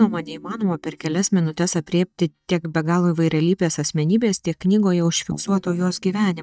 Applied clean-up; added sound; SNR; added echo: neural mask model DeepFilterNet 3.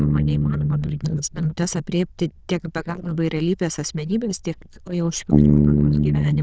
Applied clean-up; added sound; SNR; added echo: neural diffusion model UNIVERSE++.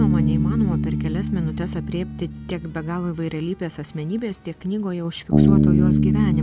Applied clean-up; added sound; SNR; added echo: none; Bass guitar; -5 dB; none.